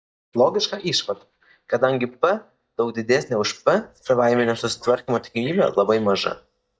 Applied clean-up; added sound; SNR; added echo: neural mask model DeepFilterNet 3.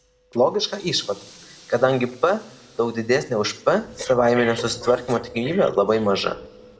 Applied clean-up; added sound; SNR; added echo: none; Breathing; 18 dB; reverberation time 1.0 s.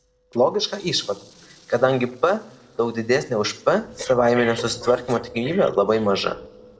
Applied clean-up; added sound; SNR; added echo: neural separator model SepFormer DNS4.